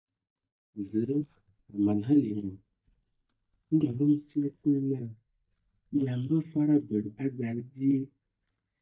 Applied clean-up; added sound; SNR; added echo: neural mask model DeepFilterNet 3.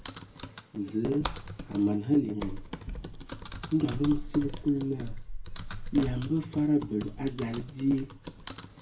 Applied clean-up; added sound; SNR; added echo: none; Typing; 9 dB; reverberation time 0.2 s.